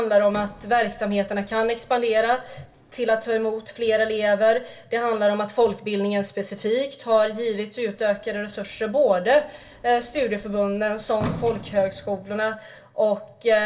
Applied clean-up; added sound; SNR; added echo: none; Sliding door; 19 dB; reverberation time 0.2 s.